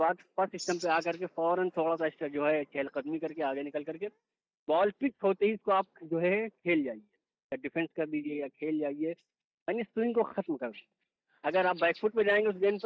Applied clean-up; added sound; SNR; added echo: neural mask model DeepFilterNet 3.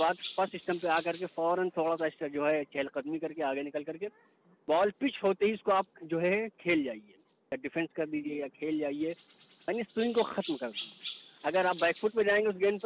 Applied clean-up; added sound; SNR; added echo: none; Chirp, tweet; 12 dB; none.